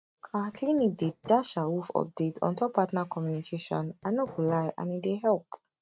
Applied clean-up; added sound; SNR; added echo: neural mask model RNNoise.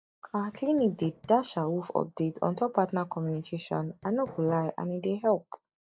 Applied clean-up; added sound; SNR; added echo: neural mask model DeepFilterNet 3.